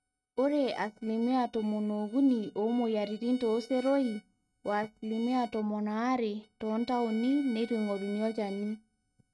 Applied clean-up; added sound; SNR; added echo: neural mask model RNNoise.